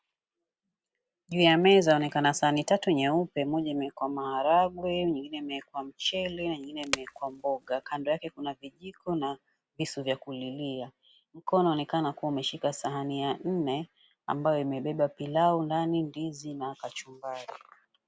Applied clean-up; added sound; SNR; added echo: none; Wood; 11 dB; none.